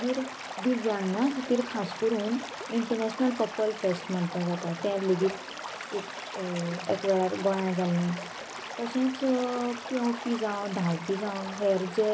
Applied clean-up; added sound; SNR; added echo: none; Stream / Liquid; 10 dB; none.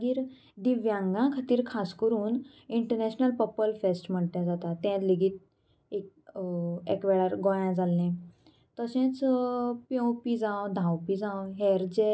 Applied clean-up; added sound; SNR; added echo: none; none; none; none.